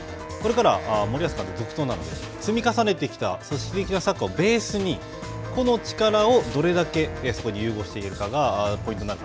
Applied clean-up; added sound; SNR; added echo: none; Wind instrument, woodwind instrument; 16 dB; none.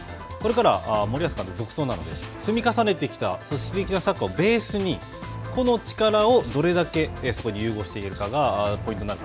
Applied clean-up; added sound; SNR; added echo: none; none; none; none.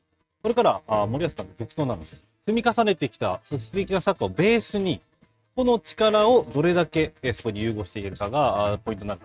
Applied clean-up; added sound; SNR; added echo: neural mask model RNNoise.